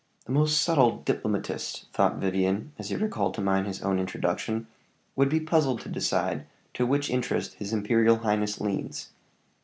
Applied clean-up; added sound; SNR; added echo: none; none; none; none.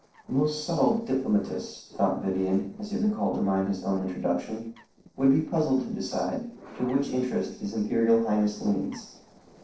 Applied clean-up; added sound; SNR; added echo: neural separator model SepFormer DNS4.